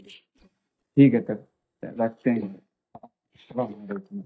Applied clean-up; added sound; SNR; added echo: neural mask model DeepFilterNet 3.